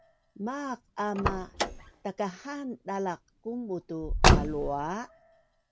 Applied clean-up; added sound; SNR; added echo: none; Car; -4 dB; none.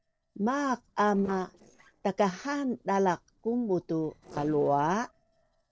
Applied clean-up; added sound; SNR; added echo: neural separator model SepFormer DNS4.